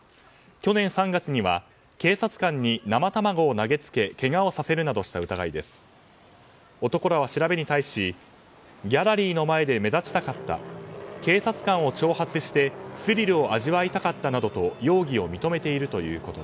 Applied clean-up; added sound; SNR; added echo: none; none; none; none.